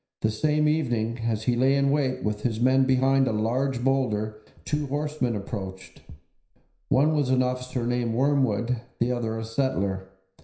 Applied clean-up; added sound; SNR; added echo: none; none; none; reverberation time 0.5 s.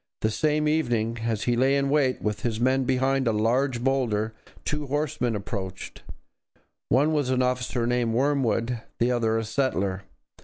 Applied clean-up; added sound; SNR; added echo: none; none; none; none.